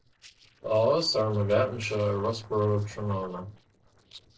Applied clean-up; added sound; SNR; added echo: neural separator model SepFormer DNS4.